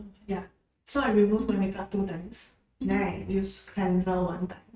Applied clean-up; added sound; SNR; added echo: neural mask model RNNoise.